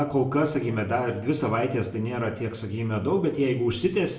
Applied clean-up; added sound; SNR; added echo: none; none; none; reverberation time 0.6 s.